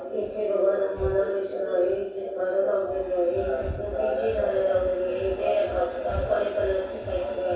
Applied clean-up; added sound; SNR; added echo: none; Breathing; 17 dB; reverberation time 0.7 s.